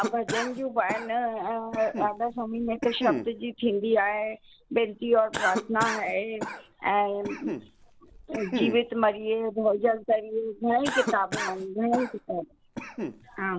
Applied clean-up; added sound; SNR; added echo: none; Cough; 8 dB; none.